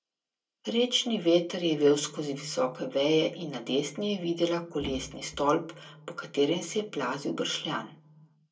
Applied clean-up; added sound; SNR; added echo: none; Thump, thud; 16 dB; reverberation time 0.2 s.